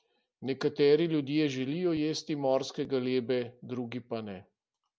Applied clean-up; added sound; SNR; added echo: none; none; none; none.